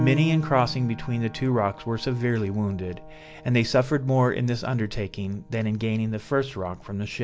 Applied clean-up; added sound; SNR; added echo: none; Piano; 14 dB; none.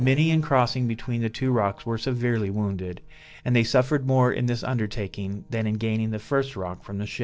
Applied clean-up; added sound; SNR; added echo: neural separator model SepFormer DNS4.